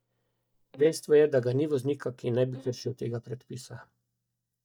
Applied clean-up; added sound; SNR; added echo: neural mask model DeepFilterNet 3.